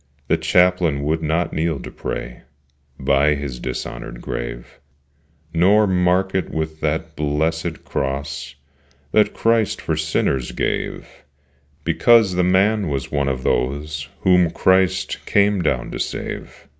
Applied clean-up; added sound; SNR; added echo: none; none; none; none.